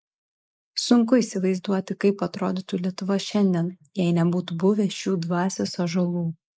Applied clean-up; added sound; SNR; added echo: neural mask model Resemble Enhance denoiser.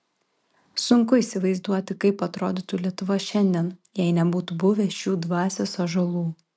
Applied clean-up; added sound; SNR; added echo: none; none; none; none.